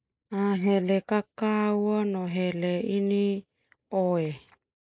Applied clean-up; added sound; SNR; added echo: neural mask model Resemble Enhance denoiser.